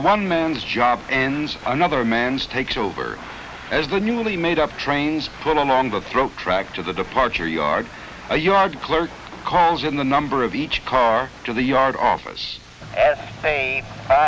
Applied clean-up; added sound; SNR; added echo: none; none; none; none.